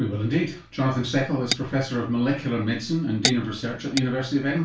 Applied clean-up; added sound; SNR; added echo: none; Tap / Glass; 10 dB; reverberation time 0.3 s.